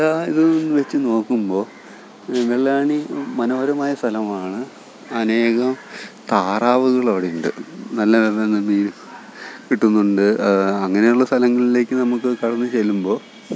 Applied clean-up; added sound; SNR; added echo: none; none; none; none.